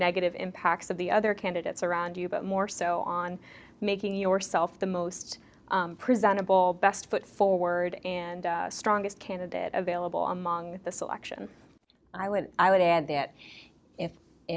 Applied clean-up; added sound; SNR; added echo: none; none; none; none.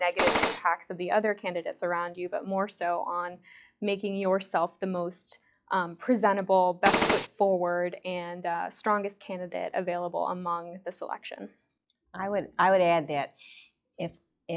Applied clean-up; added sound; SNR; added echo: classical method log-MMSE.